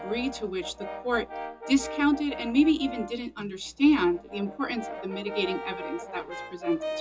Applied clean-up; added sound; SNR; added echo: none; Brass instrument; 11 dB; reverberation time 0.2 s.